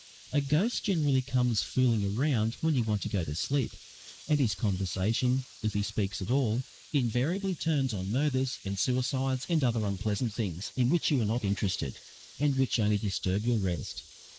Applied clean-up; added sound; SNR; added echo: neural mask model Resemble Enhance denoiser.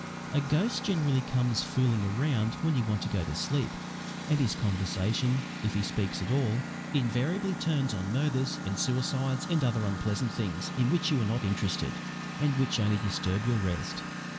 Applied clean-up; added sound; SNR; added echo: none; Engine; 8 dB; none.